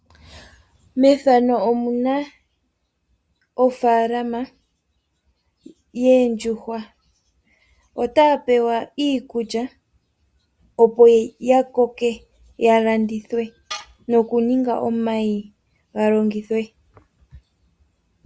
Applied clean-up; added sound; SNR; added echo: none; Tools; 16 dB; none.